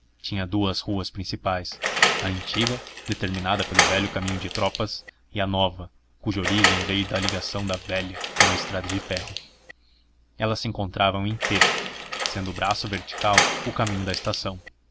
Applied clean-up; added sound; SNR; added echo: none; Door; -1 dB; none.